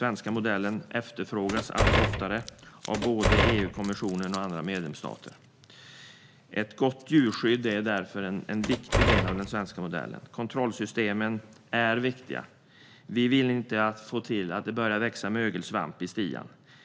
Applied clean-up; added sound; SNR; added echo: none; Door; -2 dB; none.